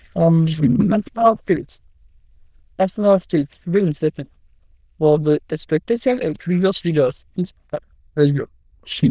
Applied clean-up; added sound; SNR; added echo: neural diffusion model UNIVERSE++.